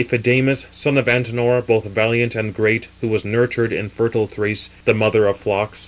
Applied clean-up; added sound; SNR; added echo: none; none; none; none.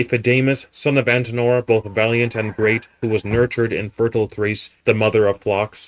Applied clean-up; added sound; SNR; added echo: neural mask model RNNoise.